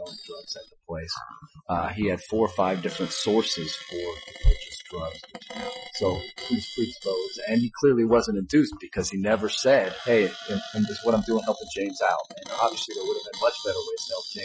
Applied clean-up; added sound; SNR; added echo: classical method Wiener filter.